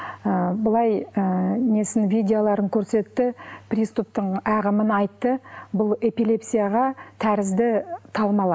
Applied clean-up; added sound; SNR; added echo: none; none; none; none.